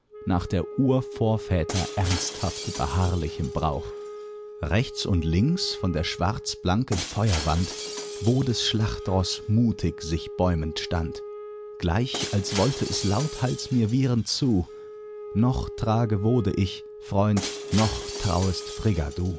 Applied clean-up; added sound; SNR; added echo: none; Wind instrument, woodwind instrument + Shatter; 10 dB; none.